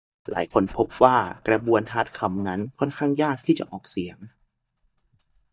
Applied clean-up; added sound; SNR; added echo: neural mask model DeepFilterNet 3.